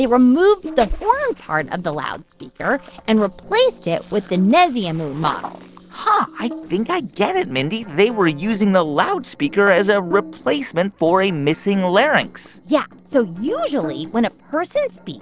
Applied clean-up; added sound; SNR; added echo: neural separator model SepFormer DNS4.